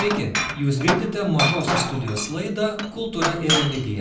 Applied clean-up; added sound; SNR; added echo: none; Glass; 2 dB; reverberation time 0.6 s.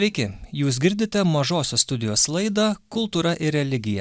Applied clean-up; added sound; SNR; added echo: none; none; none; none.